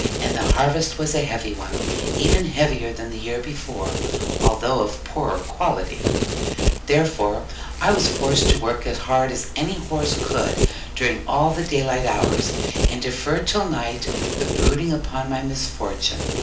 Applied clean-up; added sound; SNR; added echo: none; Domestic sounds, home sounds; 1 dB; reverberation time 0.4 s.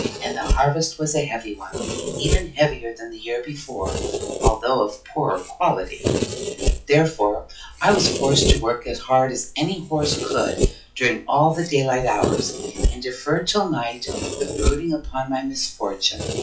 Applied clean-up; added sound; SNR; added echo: classical method WPE with log-MMSE.